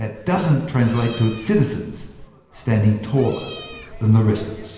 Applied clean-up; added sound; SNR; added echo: none; Meow; 18 dB; reverberation time 1.1 s.